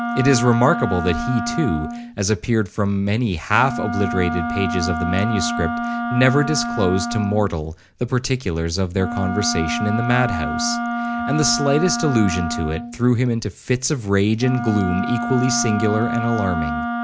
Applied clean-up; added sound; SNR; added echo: none; Wind instrument, woodwind instrument; 5 dB; none.